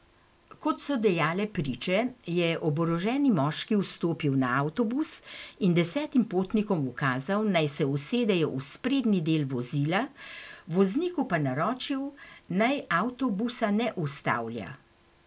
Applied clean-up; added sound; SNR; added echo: none; none; none; none.